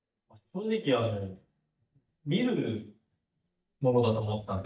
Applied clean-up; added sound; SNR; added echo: neural mask model DeepFilterNet 3.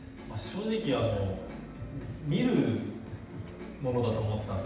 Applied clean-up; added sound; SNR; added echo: none; Bus; 16 dB; reverberation time 0.9 s.